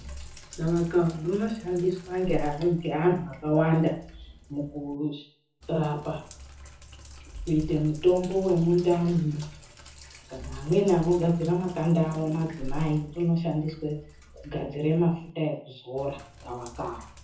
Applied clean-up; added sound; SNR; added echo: none; Sink (filling or washing); 14 dB; reverberation time 0.5 s.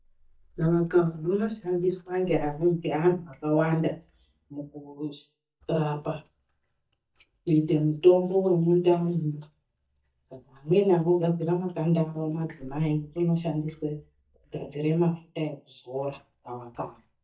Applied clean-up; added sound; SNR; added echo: neural mask model DeepFilterNet 3.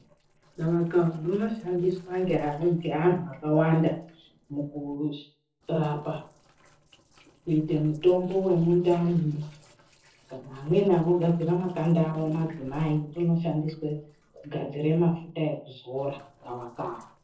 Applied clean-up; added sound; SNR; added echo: neural separator model SepFormer DNS4.